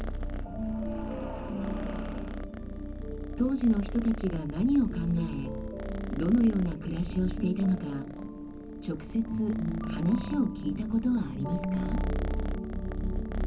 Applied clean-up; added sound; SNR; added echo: none; Purr; 6 dB; reverberation time 0.4 s.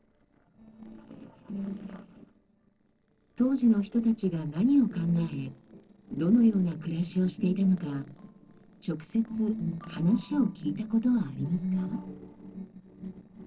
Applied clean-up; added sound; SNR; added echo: neural separator model SepFormer DNS4.